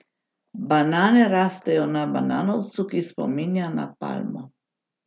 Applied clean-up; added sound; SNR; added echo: none; none; none; none.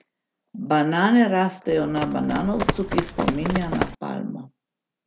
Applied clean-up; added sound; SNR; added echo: none; Run; 4 dB; none.